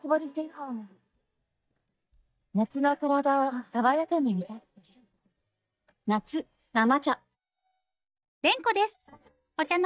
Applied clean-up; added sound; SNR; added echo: neural mask model DeepFilterNet 3.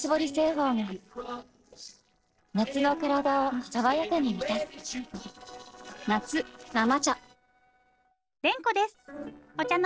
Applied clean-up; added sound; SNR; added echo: neural separator model SepFormer DNS4.